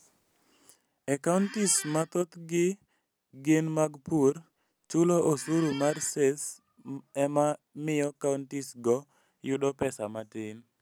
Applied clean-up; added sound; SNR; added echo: none; Squeak; 15 dB; none.